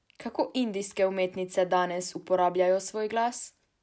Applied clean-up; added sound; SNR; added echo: none; none; none; none.